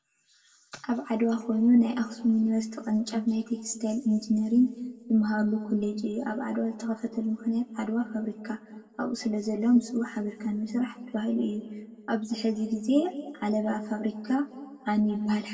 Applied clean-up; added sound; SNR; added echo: none; none; none; reverberation time 1.5 s.